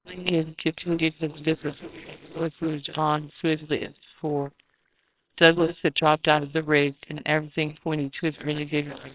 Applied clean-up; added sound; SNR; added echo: neural separator model SepFormer WHAMR!.